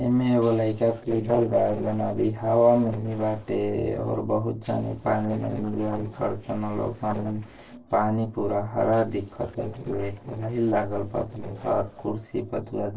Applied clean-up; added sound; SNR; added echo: neural separator model SepFormer DNS4.